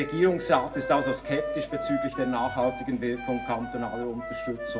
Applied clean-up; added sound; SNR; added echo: none; Wind instrument, woodwind instrument; 7 dB; reverberation time 0.4 s.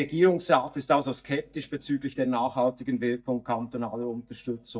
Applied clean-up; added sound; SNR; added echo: neural mask model DeepFilterNet 3.